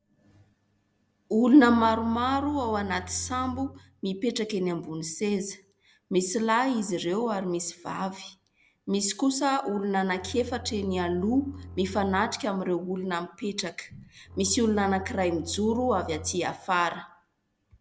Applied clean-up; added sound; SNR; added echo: none; Bowed string instrument; 15 dB; none.